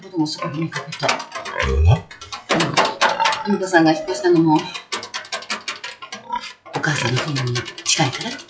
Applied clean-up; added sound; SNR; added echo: classical method WPE with log-MMSE.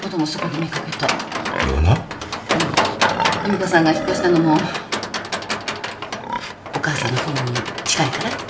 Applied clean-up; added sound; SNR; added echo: none; Livestock, farm animals, working animals; 2 dB; reverberation time 0.9 s.